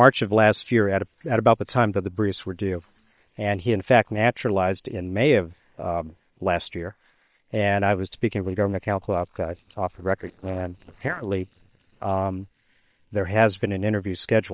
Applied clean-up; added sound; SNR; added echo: neural separator model SepFormer WHAM!.